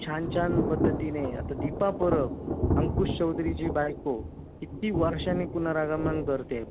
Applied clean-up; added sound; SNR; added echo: none; Thunder / Rain; 1 dB; none.